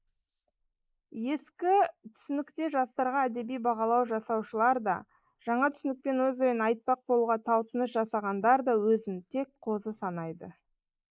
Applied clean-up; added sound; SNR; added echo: neural mask model Resemble Enhance denoiser.